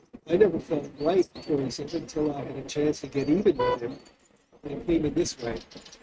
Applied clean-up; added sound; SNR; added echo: neural mask model RNNoise.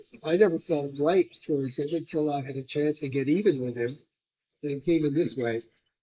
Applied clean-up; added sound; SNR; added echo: neural mask model Resemble Enhance denoiser.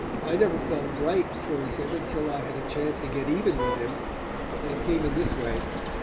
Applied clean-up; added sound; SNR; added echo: none; Bird vocalization, bird call, bird song + Vehicle horn, car horn, honking; 1 dB; none.